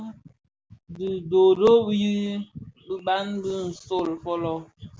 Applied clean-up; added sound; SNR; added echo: none; none; none; none.